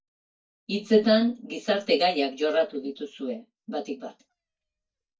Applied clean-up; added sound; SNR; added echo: neural mask model DeepFilterNet 3.